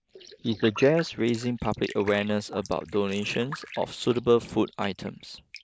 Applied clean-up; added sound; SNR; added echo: neural mask model Resemble Enhance denoiser.